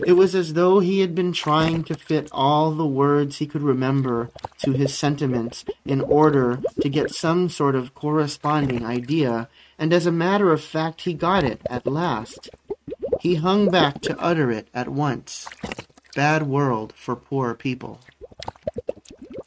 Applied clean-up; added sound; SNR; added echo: neural mask model RNNoise.